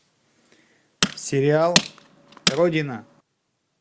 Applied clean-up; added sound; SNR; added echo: none; Tools; 1 dB; none.